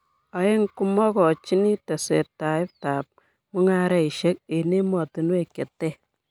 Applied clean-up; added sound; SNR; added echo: none; none; none; none.